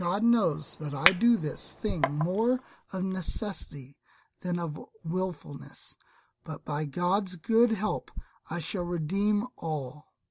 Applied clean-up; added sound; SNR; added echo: none; Chink, clink; 4 dB; none.